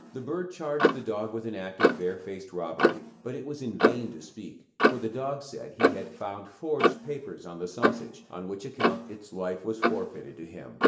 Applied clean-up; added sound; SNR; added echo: none; Clock; -5 dB; reverberation time 0.6 s.